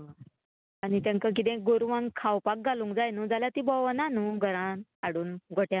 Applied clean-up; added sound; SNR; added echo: none; none; none; none.